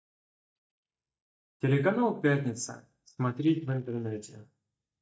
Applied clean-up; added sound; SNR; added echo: neural mask model DeepFilterNet 3.